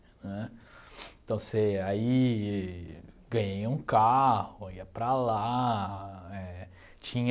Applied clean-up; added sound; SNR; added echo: none; none; none; none.